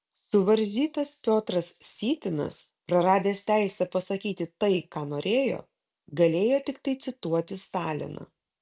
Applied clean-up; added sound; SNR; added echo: none; none; none; none.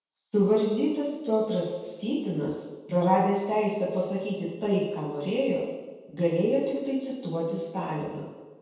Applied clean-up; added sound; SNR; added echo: none; none; none; reverberation time 1.1 s.